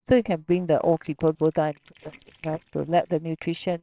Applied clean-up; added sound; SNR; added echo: neural separator model SepFormer WHAMR!.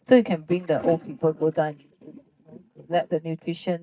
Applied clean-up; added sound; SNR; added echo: neural mask model DeepFilterNet 3.